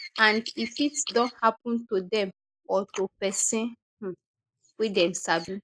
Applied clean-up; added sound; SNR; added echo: neural mask model Resemble Enhance denoiser.